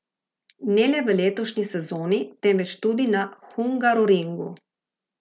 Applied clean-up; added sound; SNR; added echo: none; none; none; none.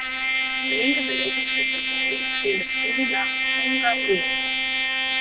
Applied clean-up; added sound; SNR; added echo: neural diffusion model UNIVERSE++.